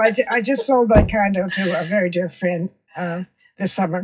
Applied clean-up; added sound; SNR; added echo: classical method WPE with log-MMSE.